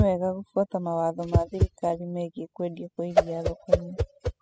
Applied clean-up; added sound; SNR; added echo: classical method spectral subtraction.